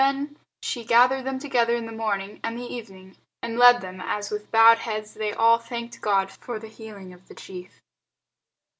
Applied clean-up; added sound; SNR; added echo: none; none; none; none.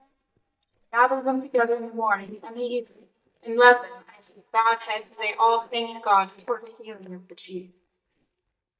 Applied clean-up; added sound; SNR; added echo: neural mask model DeepFilterNet 3.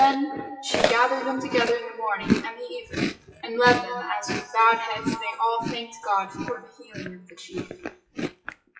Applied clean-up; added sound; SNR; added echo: classical method WPE with log-MMSE.